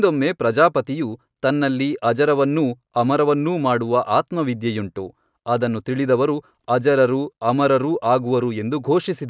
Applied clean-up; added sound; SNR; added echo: none; none; none; none.